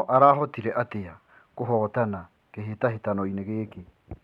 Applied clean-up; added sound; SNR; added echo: none; none; none; none.